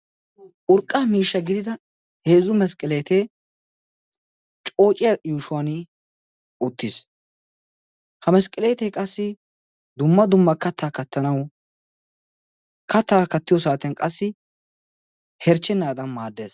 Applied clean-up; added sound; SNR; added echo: none; none; none; none.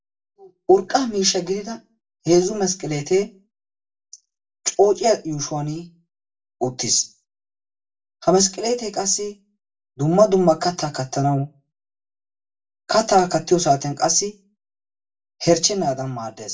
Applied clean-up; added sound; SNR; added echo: none; none; none; reverberation time 0.2 s.